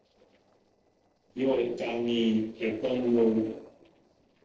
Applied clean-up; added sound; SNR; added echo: neural separator model SepFormer DNS4.